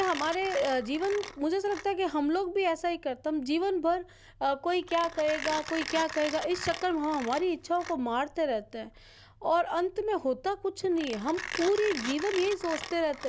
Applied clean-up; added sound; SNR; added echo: none; Mechanisms; 13 dB; none.